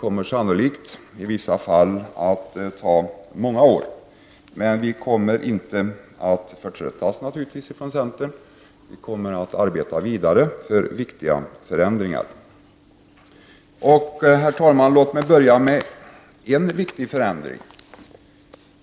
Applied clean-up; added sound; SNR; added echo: none; none; none; none.